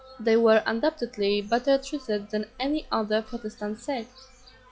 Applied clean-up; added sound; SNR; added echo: classical method log-MMSE.